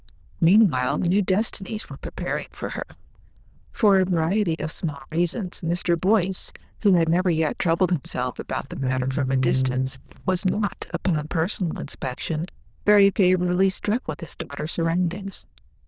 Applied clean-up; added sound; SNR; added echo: neural diffusion model UNIVERSE++.